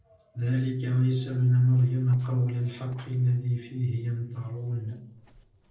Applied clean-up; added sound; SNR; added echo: neural separator model SepFormer DNS4.